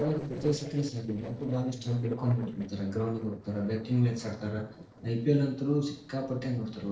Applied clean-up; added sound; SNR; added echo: neural separator model SepFormer DNS4.